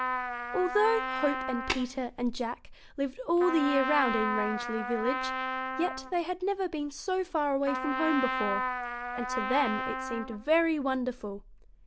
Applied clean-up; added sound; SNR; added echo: none; Trumpet + Tap; 4 dB; none.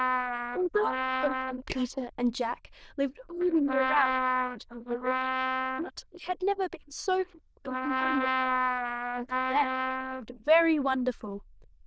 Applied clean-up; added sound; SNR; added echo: neural diffusion model UNIVERSE++.